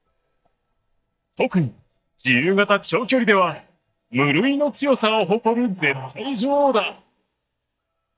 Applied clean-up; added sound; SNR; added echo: neural mask model DeepFilterNet 3.